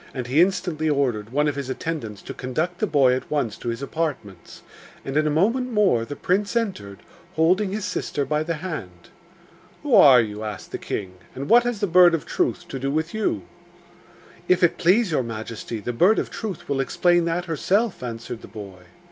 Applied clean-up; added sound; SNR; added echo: none; none; none; none.